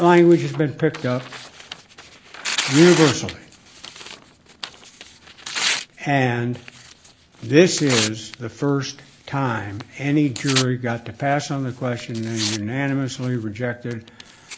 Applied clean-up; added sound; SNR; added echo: none; Tearing; 10 dB; none.